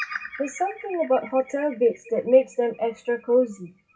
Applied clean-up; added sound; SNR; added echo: classical method WPE with log-MMSE.